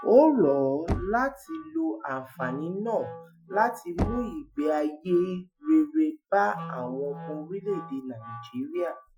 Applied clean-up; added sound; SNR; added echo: classical method Wiener filter.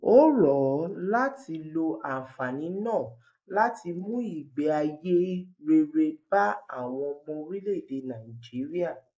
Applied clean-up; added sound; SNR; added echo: neural mask model Resemble Enhance denoiser.